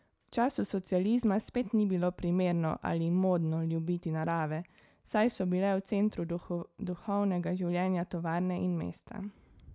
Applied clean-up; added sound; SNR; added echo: none; none; none; none.